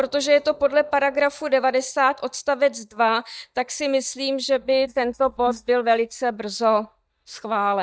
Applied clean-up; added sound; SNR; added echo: neural mask model DeepFilterNet 3.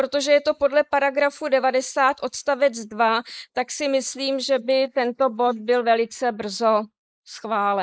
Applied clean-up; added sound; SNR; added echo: neural mask model Resemble Enhance denoiser.